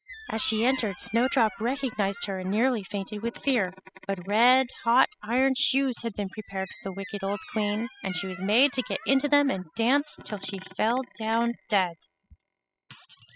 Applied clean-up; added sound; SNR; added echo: classical method spectral subtraction.